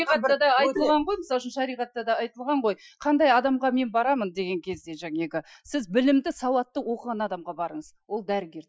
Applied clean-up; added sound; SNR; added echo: classical method Wiener filter.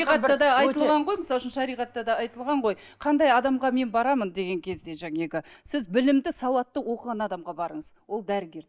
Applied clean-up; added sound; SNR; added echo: none; none; none; none.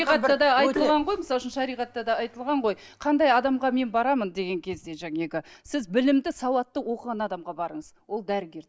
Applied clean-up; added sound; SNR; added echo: none; Tap; 11 dB; none.